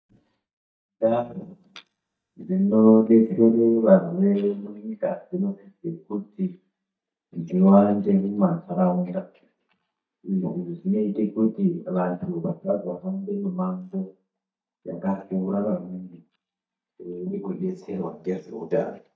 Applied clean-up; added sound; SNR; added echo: neural mask model DeepFilterNet 3.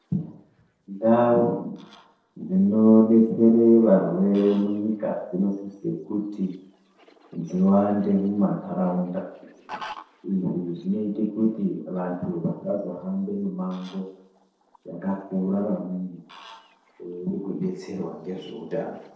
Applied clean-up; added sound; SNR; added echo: neural separator model SepFormer DNS4.